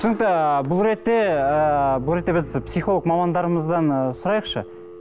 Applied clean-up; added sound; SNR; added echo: none; Telephone + Bowed string instrument; 17 dB; none.